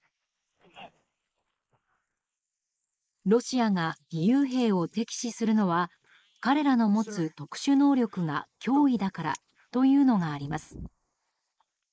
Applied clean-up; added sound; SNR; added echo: neural mask model Resemble Enhance denoiser.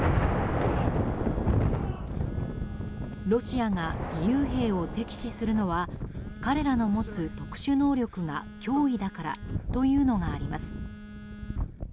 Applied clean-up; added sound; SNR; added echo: none; Telephone; 18 dB; none.